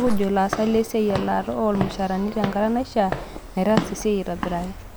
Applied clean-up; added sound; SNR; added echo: none; Walk, footsteps / Siren; 9 dB; none.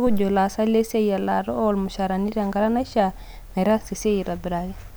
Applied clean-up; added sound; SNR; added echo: none; none; none; none.